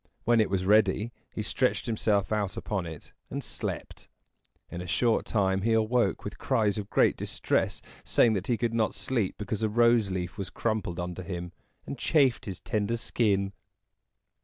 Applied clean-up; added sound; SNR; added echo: none; none; none; none.